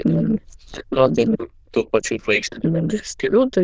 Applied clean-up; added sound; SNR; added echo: neural diffusion model UNIVERSE++.